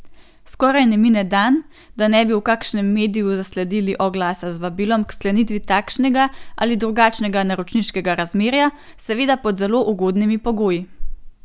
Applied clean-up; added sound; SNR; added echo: none; none; none; none.